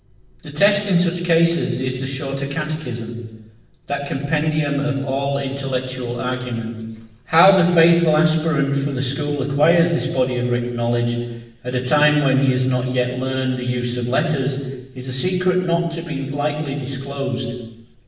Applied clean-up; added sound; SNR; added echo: none; none; none; reverberation time 1.1 s.